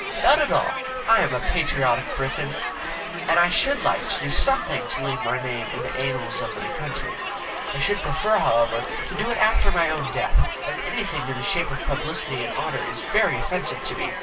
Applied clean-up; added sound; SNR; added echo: none; Crowd; 6 dB; reverberation time 0.1 s.